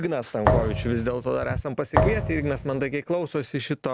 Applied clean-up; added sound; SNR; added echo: none; Thump, thud; 0 dB; none.